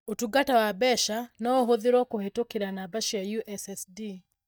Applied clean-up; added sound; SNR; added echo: neural mask model DeepFilterNet 3.